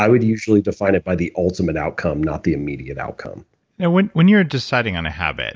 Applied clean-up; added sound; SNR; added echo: none; none; none; none.